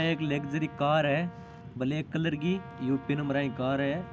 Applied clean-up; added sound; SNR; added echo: none; Brass instrument; 20 dB; none.